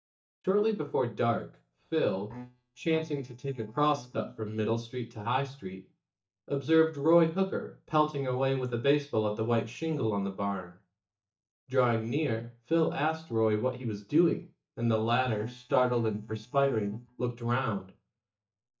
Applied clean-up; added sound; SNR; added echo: neural mask model DeepFilterNet 3.